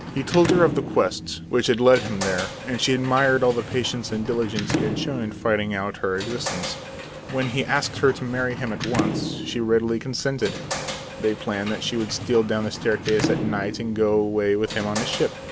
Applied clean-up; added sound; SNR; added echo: none; Sliding door / Slam; 7 dB; none.